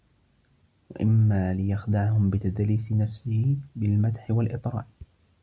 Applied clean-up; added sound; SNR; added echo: none; none; none; none.